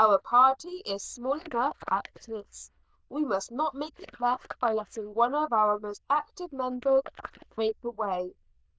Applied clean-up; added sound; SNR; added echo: neural diffusion model UNIVERSE++.